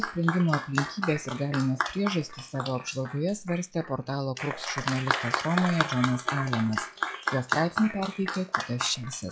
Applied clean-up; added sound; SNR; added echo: classical method log-MMSE.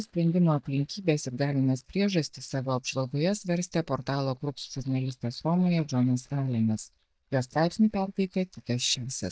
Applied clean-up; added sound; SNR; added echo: neural mask model DeepFilterNet 3.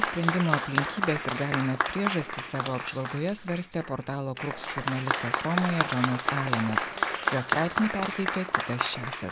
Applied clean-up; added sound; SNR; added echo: none; Applause; 1 dB; none.